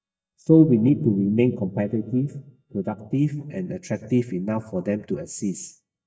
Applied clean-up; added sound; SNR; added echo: neural mask model DeepFilterNet 3.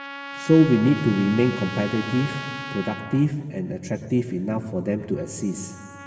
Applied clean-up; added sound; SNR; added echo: none; Trumpet; 13 dB; reverberation time 2.5 s.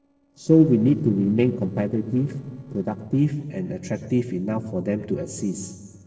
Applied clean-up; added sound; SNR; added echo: neural separator model SepFormer DNS4.